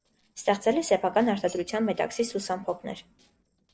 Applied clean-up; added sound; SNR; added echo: neural separator model SepFormer DNS4.